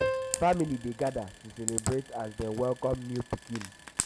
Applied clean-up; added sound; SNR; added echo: none; Piano + Frying (food); 5 dB; none.